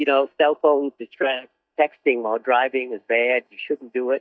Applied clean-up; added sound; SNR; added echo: neural mask model DeepFilterNet 3.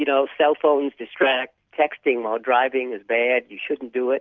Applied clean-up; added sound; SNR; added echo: none; none; none; none.